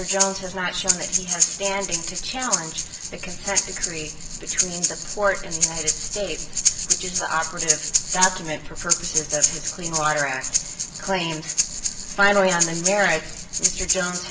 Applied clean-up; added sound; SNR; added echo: none; Breathing; -1 dB; reverberation time 1.0 s.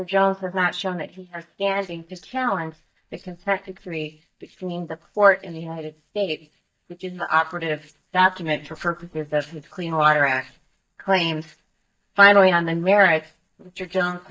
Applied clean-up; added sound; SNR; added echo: neural mask model DeepFilterNet 3.